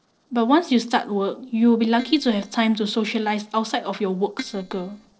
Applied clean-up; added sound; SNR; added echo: neural separator model SepFormer DNS4.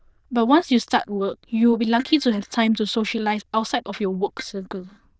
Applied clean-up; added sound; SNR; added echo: neural diffusion model UNIVERSE++.